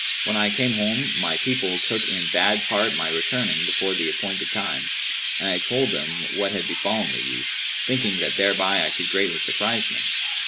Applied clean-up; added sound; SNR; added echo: none; Chirp, tweet; -3 dB; none.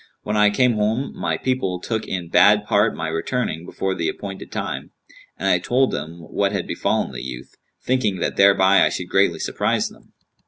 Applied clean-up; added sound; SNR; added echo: none; none; none; none.